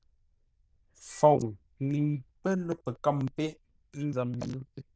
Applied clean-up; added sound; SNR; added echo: neural diffusion model UNIVERSE++.